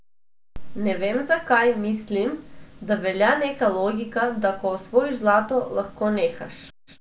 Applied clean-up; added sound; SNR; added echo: none; none; none; none.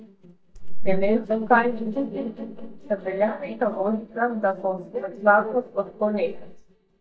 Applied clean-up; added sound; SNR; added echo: neural mask model DeepFilterNet 3.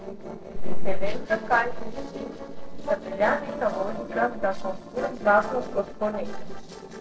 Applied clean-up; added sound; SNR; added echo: neural separator model SepFormer DNS4.